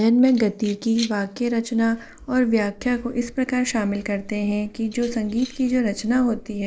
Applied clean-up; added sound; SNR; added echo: neural mask model Resemble Enhance denoiser.